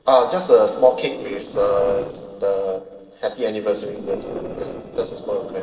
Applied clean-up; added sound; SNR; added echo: neural separator model SepFormer DNS4.